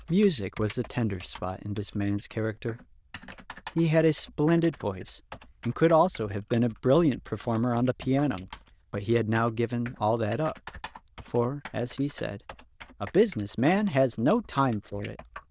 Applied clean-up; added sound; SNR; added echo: neural diffusion model UNIVERSE++.